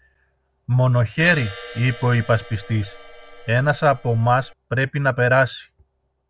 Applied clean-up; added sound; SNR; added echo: none; Crash cymbal; 17 dB; none.